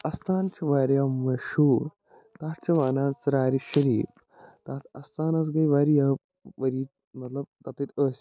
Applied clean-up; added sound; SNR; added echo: none; none; none; none.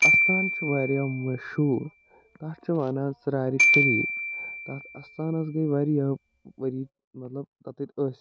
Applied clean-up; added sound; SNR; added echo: none; Glockenspiel; -1 dB; none.